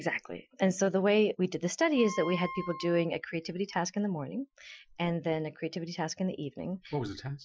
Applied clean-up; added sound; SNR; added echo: classical method Wiener filter.